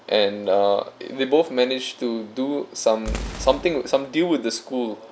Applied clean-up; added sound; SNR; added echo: none; Boom; 12 dB; none.